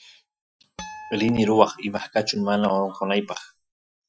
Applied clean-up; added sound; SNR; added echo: classical method Wiener filter.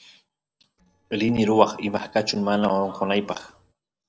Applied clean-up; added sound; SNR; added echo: neural separator model SepFormer DNS4.